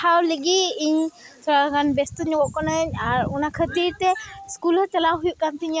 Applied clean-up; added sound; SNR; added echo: none; none; none; none.